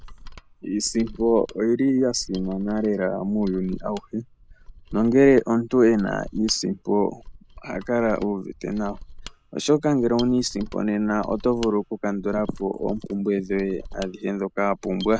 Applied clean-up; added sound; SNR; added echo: none; Mechanisms; 17 dB; none.